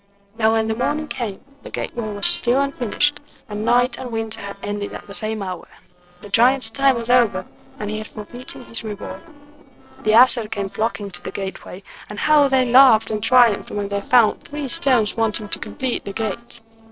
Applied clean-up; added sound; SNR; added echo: neural separator model SepFormer DNS4.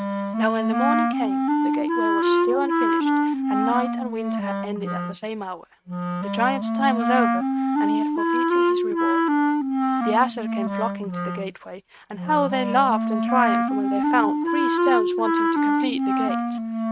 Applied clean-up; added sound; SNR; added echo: neural mask model RNNoise.